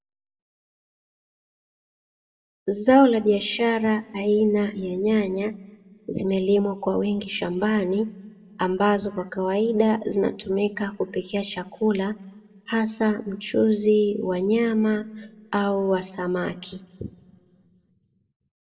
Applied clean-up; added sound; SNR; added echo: none; none; none; reverberation time 0.9 s.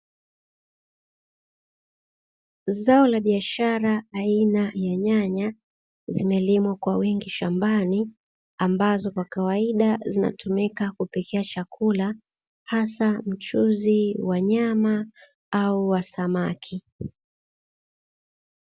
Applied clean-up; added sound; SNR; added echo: none; none; none; none.